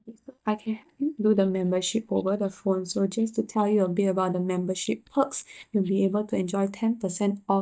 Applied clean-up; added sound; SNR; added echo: neural mask model DeepFilterNet 3.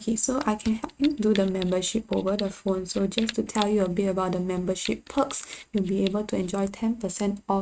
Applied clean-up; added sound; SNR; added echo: neural mask model RNNoise.